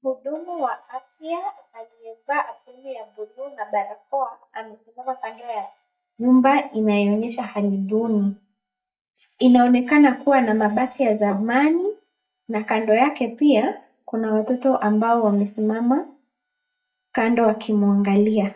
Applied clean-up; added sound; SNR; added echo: neural mask model DeepFilterNet 3.